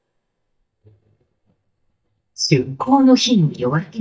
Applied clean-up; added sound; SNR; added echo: neural mask model DeepFilterNet 3.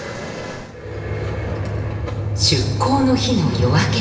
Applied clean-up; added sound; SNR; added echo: none; Growling; 19 dB; reverberation time 1.2 s.